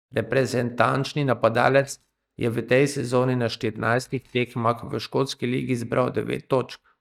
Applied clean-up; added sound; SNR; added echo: neural mask model DeepFilterNet 3.